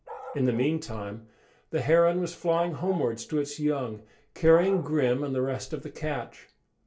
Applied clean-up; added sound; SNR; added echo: none; Bark; 20 dB; reverberation time 0.2 s.